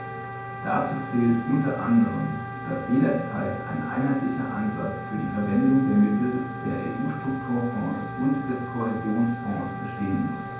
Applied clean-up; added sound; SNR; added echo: none; Wind instrument, woodwind instrument; 11 dB; reverberation time 0.6 s.